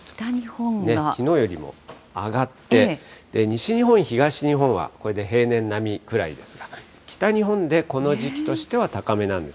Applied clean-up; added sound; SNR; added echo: none; none; none; none.